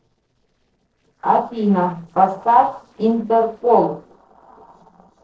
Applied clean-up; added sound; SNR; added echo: neural separator model SepFormer DNS4.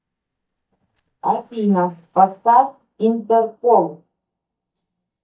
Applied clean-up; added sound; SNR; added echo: neural mask model DeepFilterNet 3.